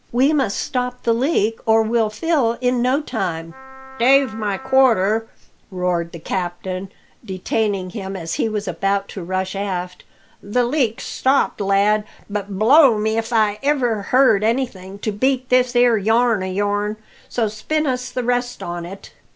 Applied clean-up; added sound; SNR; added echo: none; Wind instrument, woodwind instrument; 17 dB; none.